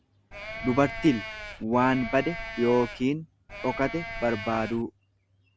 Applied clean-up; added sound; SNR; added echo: none; Livestock, farm animals, working animals; 10 dB; none.